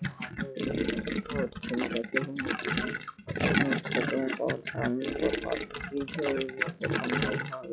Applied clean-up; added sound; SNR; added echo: classical method log-MMSE.